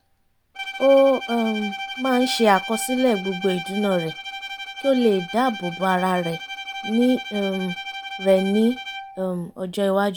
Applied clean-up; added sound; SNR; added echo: none; Bowed string instrument; 11 dB; none.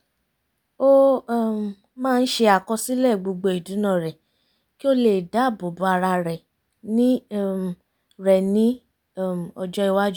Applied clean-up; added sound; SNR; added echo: none; none; none; none.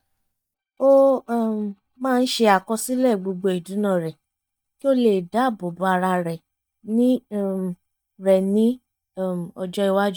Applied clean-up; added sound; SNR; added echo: neural mask model DeepFilterNet 3.